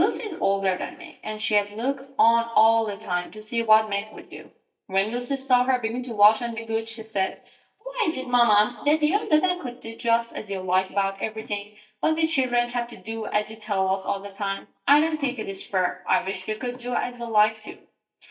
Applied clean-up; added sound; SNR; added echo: neural mask model DeepFilterNet 3.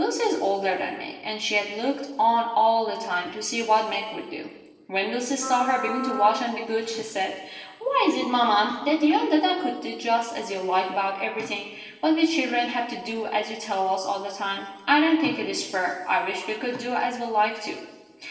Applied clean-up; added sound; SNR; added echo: neural separator model SepFormer DNS4.